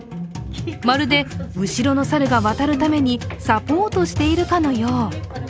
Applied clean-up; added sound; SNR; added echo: none; none; none; none.